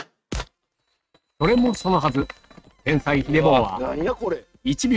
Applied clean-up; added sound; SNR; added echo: neural mask model RNNoise.